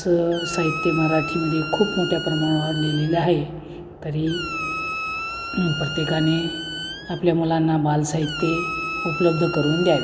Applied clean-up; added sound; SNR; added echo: none; Squeak; 8 dB; none.